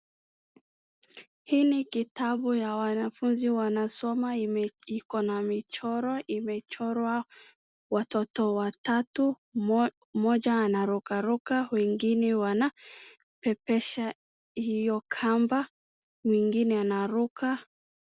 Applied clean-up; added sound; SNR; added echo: none; none; none; none.